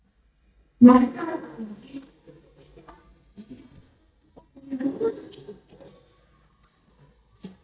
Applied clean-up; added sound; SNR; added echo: neural mask model DeepFilterNet 3.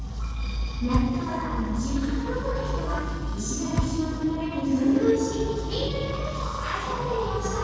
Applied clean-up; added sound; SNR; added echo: neural separator model SepFormer DNS4.